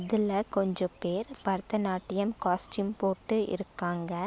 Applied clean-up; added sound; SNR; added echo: none; none; none; none.